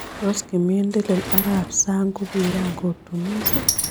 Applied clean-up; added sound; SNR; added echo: none; Sliding door; 5 dB; none.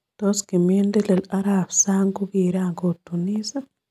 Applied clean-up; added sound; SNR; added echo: none; none; none; none.